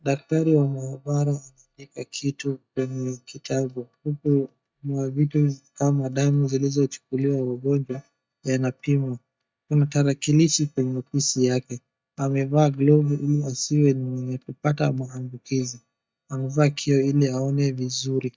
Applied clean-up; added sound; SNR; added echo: neural mask model DeepFilterNet 3.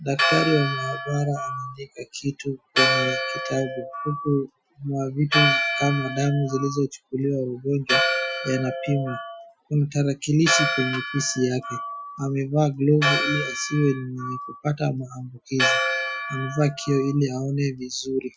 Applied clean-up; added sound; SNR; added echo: classical method Wiener filter.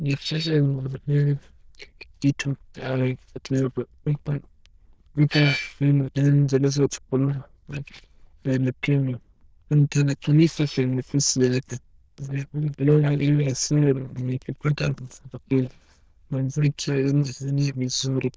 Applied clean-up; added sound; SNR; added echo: neural diffusion model UNIVERSE++.